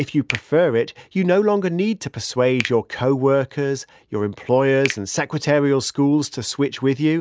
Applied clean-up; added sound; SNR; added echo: none; Finger snapping; 17 dB; none.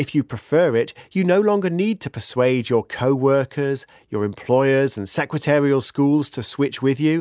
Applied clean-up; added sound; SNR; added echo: none; none; none; none.